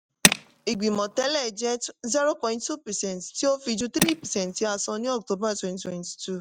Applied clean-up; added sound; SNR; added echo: neural mask model RNNoise.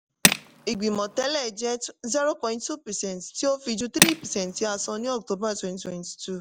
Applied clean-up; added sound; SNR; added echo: none; Tools; -2 dB; none.